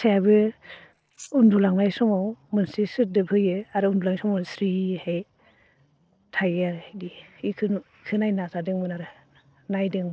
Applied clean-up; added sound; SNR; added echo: neural separator model SepFormer DNS4.